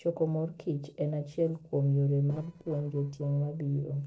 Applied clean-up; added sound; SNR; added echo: neural separator model SepFormer DNS4.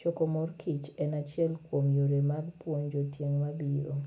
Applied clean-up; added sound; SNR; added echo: none; none; none; none.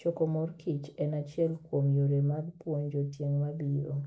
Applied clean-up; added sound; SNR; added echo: neural mask model Resemble Enhance denoiser.